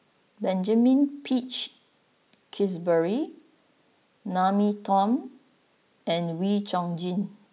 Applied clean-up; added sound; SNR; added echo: none; none; none; none.